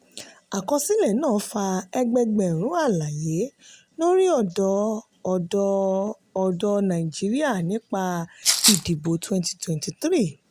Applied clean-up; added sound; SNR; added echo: none; Rattle (instrument); -3 dB; none.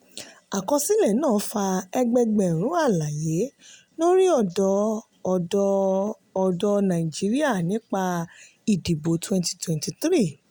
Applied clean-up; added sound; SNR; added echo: none; none; none; none.